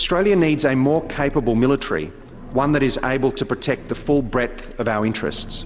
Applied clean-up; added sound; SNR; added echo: none; Engine; 15 dB; none.